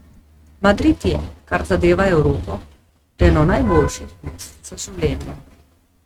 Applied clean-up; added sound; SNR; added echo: neural mask model RNNoise.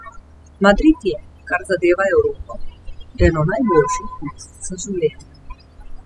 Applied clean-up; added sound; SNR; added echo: classical method spectral subtraction.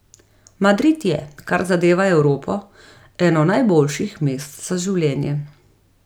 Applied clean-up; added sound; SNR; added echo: none; none; none; none.